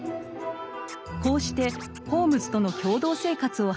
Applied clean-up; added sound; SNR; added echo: none; Scratching (performance technique); 19 dB; none.